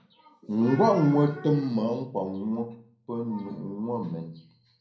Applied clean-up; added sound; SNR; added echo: none; none; none; reverberation time 0.6 s.